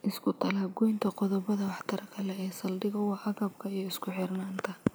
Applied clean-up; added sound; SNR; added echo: none; none; none; none.